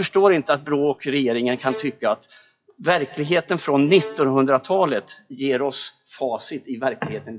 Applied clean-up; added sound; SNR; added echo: classical method WPE with log-MMSE.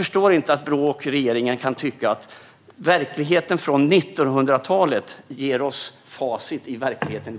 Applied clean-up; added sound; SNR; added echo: none; none; none; none.